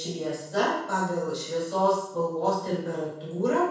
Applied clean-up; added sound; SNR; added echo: none; none; none; reverberation time 0.6 s.